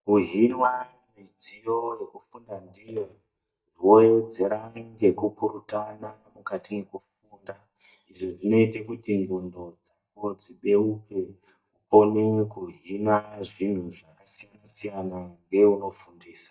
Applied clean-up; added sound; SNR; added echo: neural mask model DeepFilterNet 3.